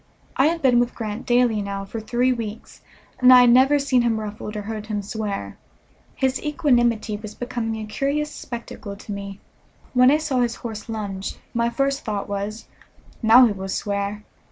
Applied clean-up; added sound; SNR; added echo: none; none; none; none.